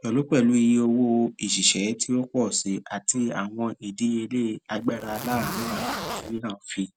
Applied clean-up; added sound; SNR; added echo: none; Zipper (clothing); 8 dB; none.